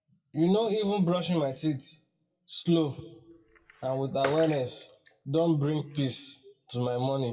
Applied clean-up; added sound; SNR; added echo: classical method WPE with log-MMSE.